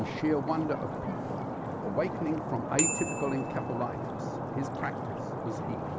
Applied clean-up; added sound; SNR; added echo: none; Stream + Bicycle bell; 0 dB; none.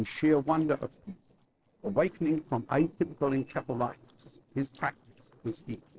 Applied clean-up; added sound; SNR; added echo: neural separator model SepFormer DNS4.